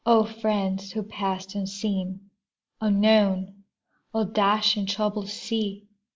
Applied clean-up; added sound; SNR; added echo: none; none; none; none.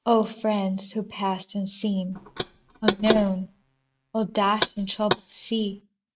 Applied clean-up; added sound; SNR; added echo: neural mask model RNNoise.